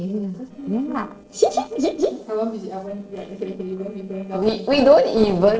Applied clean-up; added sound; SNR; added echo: neural separator model SepFormer DNS4.